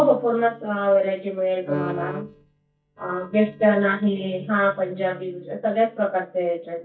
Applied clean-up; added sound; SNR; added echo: neural mask model DeepFilterNet 3.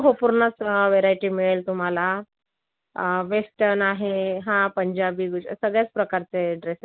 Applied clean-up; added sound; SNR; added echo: none; none; none; none.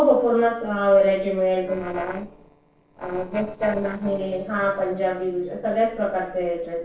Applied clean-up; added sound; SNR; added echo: neural separator model SepFormer DNS4.